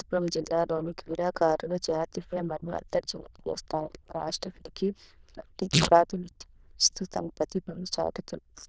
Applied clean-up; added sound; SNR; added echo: neural diffusion model UNIVERSE++.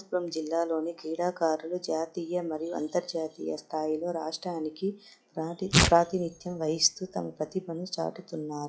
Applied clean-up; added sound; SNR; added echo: classical method log-MMSE.